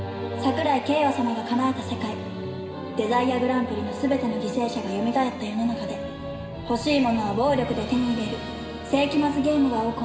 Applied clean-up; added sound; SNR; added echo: none; Electric guitar; 19 dB; reverberation time 1.6 s.